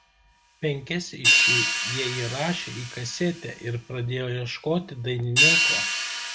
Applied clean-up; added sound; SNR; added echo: none; Hi-hat; -4 dB; none.